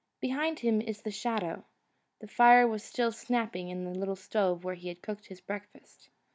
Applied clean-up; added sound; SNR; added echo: none; none; none; none.